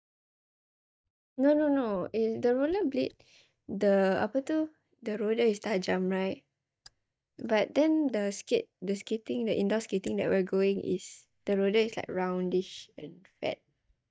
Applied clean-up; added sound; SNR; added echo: neural mask model DeepFilterNet 3.